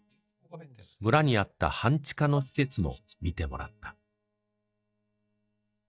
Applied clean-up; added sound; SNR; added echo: neural mask model DeepFilterNet 3.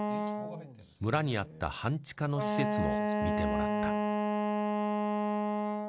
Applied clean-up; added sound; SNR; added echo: none; Wind instrument, woodwind instrument; -4 dB; none.